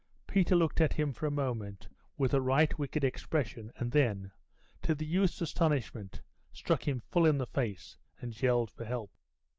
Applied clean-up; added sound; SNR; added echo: none; none; none; none.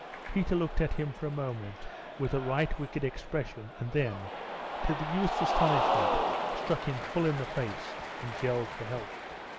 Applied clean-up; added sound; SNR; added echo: none; Cheering; 2 dB; none.